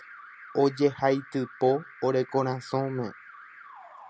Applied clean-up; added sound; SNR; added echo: none; Alarm; 19 dB; none.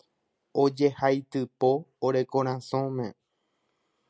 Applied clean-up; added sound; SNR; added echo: none; none; none; none.